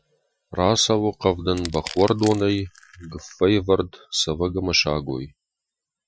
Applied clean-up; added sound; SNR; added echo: classical method Wiener filter.